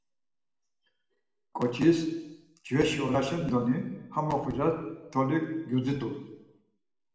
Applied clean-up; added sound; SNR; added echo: none; none; none; reverberation time 0.9 s.